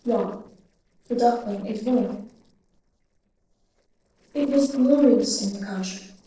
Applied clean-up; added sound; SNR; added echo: neural separator model SepFormer DNS4.